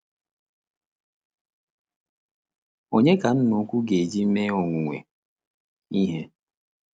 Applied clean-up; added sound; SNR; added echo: none; none; none; none.